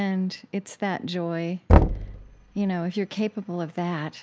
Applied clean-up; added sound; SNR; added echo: none; Knock; -4 dB; none.